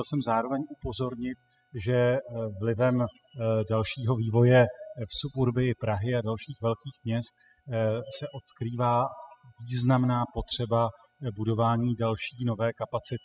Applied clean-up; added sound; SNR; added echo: classical method spectral subtraction.